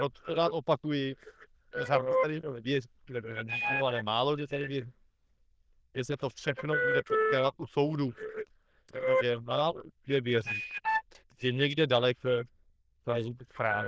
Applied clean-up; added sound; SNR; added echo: neural diffusion model UNIVERSE++.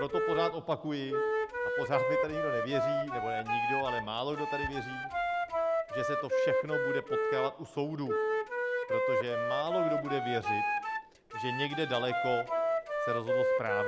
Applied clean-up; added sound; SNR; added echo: none; Wind instrument, woodwind instrument; -5 dB; none.